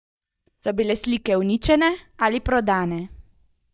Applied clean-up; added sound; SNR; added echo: neural mask model DeepFilterNet 3.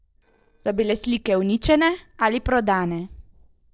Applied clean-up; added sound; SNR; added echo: neural separator model SepFormer DNS4.